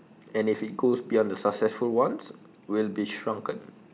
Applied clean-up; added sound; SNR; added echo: none; none; none; none.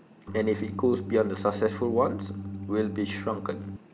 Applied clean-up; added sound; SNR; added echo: none; Organ; 8 dB; none.